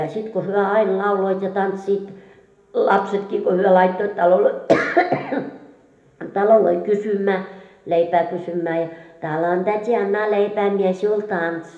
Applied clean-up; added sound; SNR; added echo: none; none; none; reverberation time 0.7 s.